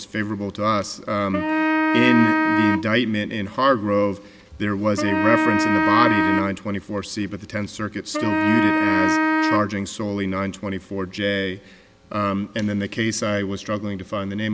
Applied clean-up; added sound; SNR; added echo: none; Wind instrument, woodwind instrument; -1 dB; none.